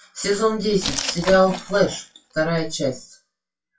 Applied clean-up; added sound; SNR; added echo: classical method WPE with log-MMSE.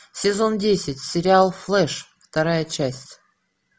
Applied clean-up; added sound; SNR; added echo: none; none; none; none.